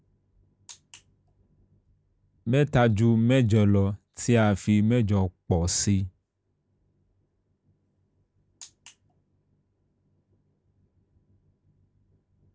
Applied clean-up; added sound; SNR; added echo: none; none; none; none.